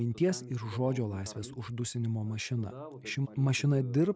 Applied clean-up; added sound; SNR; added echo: none; none; none; none.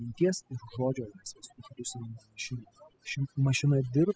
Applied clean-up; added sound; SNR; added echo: classical method spectral subtraction.